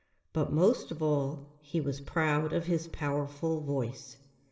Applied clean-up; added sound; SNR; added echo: none; none; none; reverberation time 0.9 s.